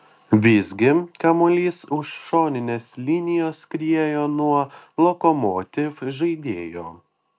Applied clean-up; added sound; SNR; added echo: none; none; none; none.